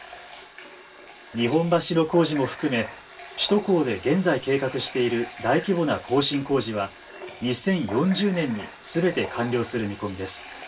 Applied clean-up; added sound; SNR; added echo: none; Water tap, faucet; 16 dB; reverberation time 0.1 s.